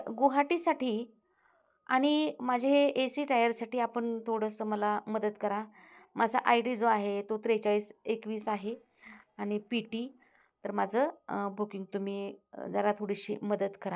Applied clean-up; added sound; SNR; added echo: neural separator model SepFormer DNS4.